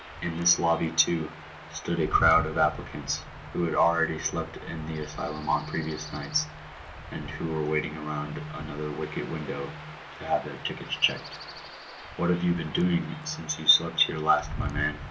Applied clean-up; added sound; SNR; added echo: none; Stream / Chirp, tweet / Wind; 11 dB; reverberation time 0.2 s.